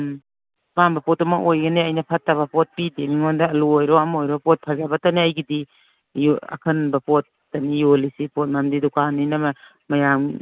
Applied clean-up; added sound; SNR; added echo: none; none; none; none.